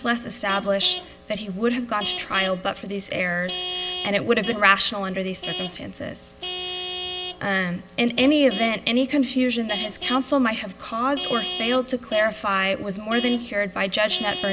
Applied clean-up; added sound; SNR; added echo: none; Vehicle horn, car horn, honking / Truck; 10 dB; none.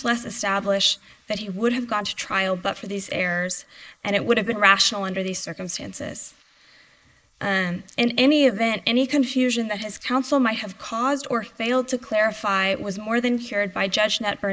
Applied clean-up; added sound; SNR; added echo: neural mask model Resemble Enhance denoiser.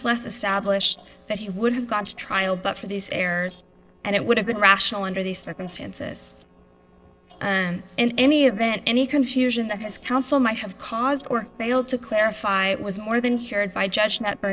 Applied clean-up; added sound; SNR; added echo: neural separator model SepFormer DNS4.